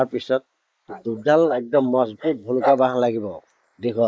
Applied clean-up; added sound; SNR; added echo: neural mask model Resemble Enhance denoiser.